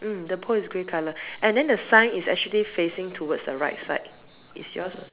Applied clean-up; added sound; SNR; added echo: none; none; none; none.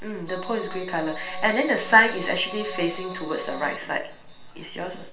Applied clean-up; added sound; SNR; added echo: none; Organ; 12 dB; reverberation time 0.4 s.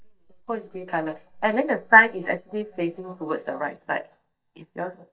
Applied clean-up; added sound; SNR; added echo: neural mask model DeepFilterNet 3.